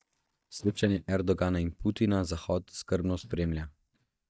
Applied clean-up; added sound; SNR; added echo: neural mask model DeepFilterNet 3.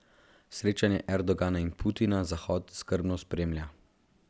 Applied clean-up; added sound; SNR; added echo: none; none; none; none.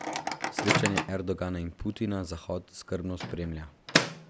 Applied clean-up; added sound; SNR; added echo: none; Microwave oven; -1 dB; none.